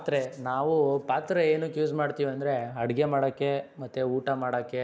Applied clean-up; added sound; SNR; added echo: none; none; none; none.